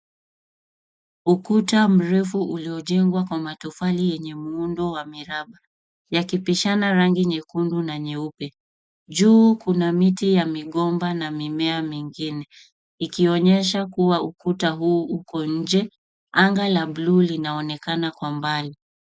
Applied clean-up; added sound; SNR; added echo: none; none; none; none.